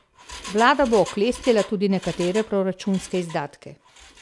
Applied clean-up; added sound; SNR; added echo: none; Engine; 16 dB; none.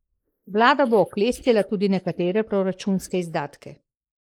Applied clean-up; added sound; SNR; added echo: neural mask model Resemble Enhance denoiser.